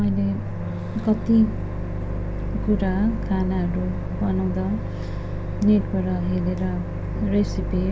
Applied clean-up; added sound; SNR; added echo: none; Microwave oven; 3 dB; none.